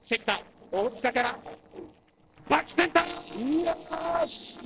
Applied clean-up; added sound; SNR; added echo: neural separator model SepFormer DNS4.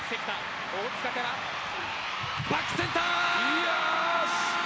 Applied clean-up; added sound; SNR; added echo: none; none; none; none.